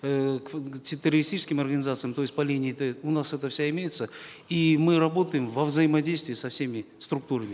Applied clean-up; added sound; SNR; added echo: none; none; none; none.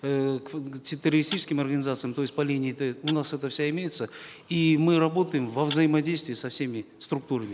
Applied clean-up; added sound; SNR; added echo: none; Tap / Glass; 16 dB; none.